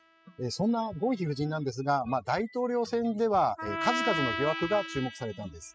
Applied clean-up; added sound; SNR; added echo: classical method spectral subtraction.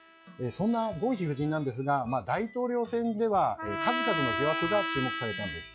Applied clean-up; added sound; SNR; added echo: classical method log-MMSE.